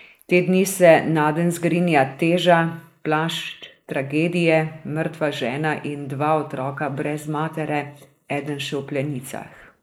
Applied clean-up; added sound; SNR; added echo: neural mask model Resemble Enhance denoiser.